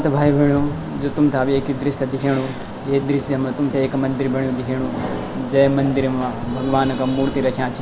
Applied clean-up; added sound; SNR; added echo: none; Meow / Purr; 16 dB; none.